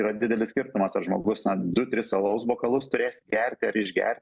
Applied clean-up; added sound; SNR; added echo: none; none; none; none.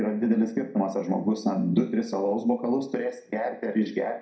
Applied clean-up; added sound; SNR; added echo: none; none; none; reverberation time 0.4 s.